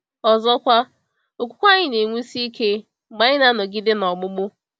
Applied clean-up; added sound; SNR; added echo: none; none; none; none.